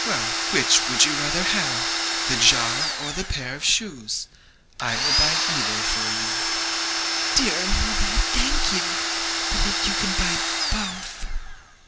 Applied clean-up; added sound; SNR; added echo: none; Domestic sounds, home sounds; -1 dB; none.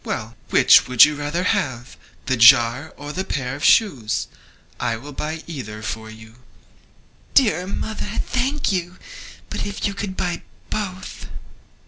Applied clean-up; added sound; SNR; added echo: none; none; none; none.